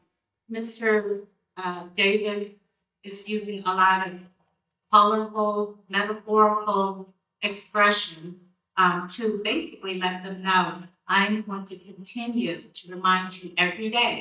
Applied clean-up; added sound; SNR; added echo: neural mask model DeepFilterNet 3.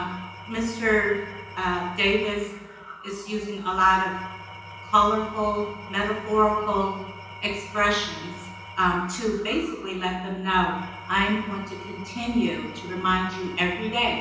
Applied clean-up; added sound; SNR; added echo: none; Engine / Tools; 15 dB; reverberation time 0.9 s.